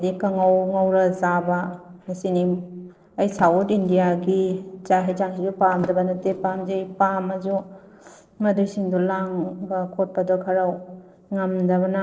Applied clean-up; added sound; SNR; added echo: neural separator model SepFormer DNS4.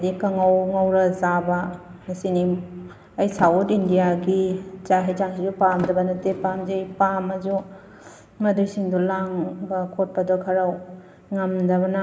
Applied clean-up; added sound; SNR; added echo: none; Sliding door; 15 dB; none.